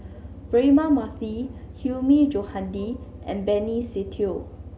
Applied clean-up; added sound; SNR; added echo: none; none; none; none.